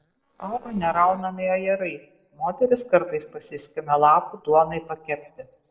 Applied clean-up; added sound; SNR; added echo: neural separator model SepFormer DNS4.